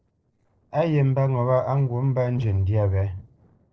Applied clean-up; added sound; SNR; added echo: neural separator model SepFormer DNS4.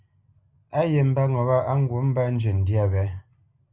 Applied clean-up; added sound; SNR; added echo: none; none; none; none.